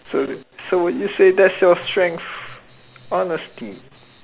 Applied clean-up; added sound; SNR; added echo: none; none; none; none.